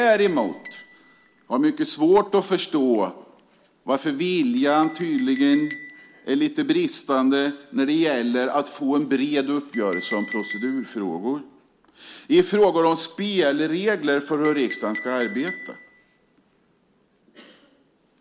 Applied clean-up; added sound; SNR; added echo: none; Chink, clink; 17 dB; none.